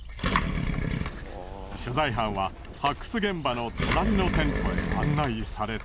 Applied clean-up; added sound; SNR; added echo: none; Engine; 0 dB; none.